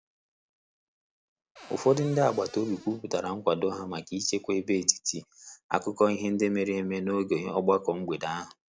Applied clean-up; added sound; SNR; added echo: none; Cupboard open or close; 20 dB; none.